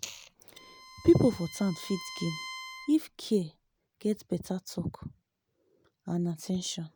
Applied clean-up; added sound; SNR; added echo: none; Bowed string instrument; 15 dB; none.